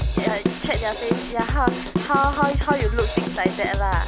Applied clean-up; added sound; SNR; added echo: none; Drum kit; -1 dB; none.